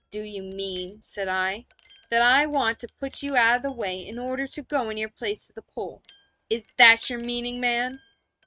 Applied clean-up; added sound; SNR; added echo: neural mask model RNNoise.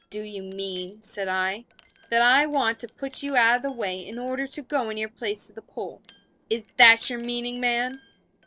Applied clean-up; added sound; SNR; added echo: neural separator model SepFormer DNS4.